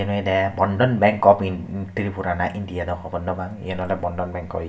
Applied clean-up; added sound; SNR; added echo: none; none; none; reverberation time 0.5 s.